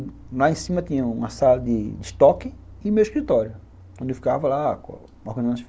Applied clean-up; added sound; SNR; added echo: none; none; none; none.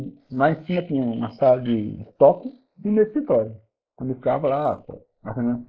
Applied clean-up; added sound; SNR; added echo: neural mask model Resemble Enhance denoiser.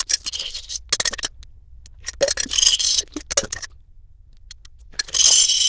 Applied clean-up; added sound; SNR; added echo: neural diffusion model UNIVERSE++.